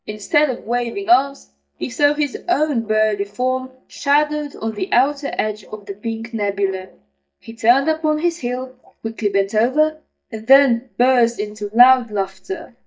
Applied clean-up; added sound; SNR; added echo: neural mask model DeepFilterNet 3.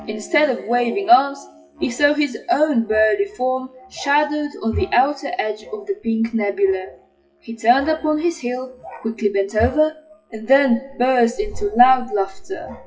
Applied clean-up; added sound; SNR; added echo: classical method WPE with log-MMSE.